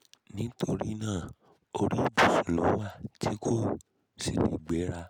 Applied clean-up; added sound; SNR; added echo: none; none; none; none.